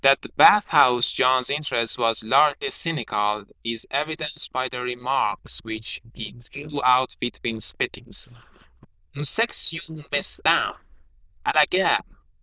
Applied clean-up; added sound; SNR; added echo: neural diffusion model UNIVERSE++.